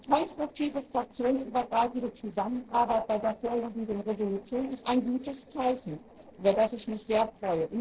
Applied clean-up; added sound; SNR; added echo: neural separator model SepFormer DNS4.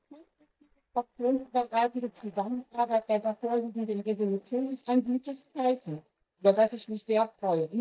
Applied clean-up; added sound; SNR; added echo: neural mask model DeepFilterNet 3.